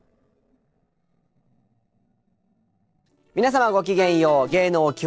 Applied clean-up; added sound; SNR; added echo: neural separator model SepFormer DNS4.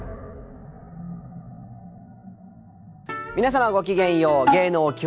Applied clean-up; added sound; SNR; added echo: none; Animal; 18 dB; none.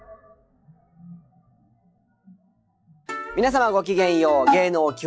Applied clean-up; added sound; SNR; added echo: classical method log-MMSE.